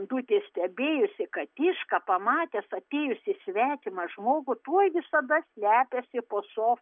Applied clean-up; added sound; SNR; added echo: none; none; none; none.